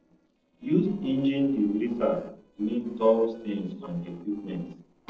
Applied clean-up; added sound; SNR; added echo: neural separator model SepFormer DNS4.